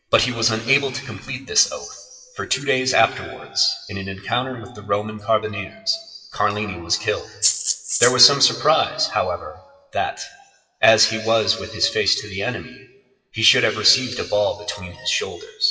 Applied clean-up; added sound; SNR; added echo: classical method WPE with log-MMSE.